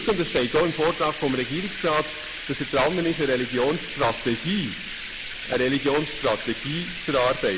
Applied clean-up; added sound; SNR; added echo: none; Bathtub (filling or washing); 9 dB; none.